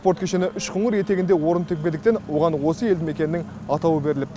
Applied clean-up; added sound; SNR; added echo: none; Wind instrument, woodwind instrument; 20 dB; none.